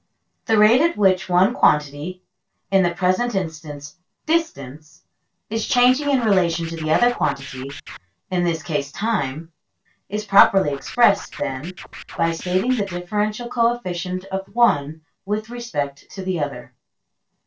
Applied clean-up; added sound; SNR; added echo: neural separator model SepFormer DNS4.